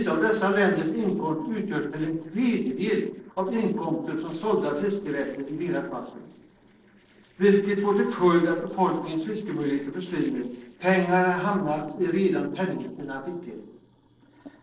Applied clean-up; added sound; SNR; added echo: neural separator model SepFormer DNS4.